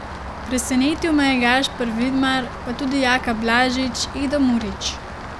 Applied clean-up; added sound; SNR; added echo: none; Rain; 11 dB; none.